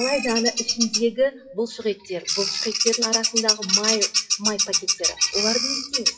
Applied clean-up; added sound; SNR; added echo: classical method WPE with log-MMSE.